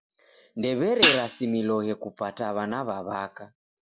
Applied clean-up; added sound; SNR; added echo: none; Hi-hat; -3 dB; none.